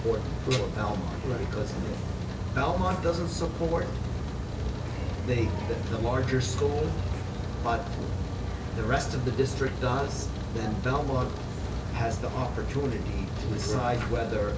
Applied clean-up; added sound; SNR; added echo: none; Rain; 1 dB; reverberation time 0.2 s.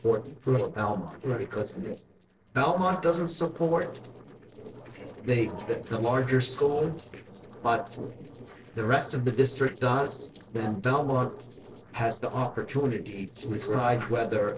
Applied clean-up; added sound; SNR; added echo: neural separator model SepFormer DNS4.